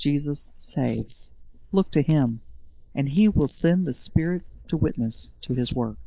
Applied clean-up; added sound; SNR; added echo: neural mask model Resemble Enhance denoiser.